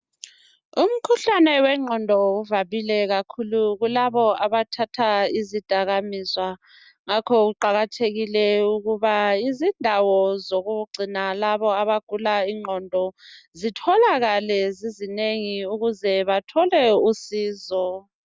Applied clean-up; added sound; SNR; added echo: none; none; none; none.